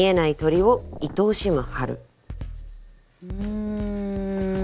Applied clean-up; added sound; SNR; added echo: none; Drum kit; 11 dB; none.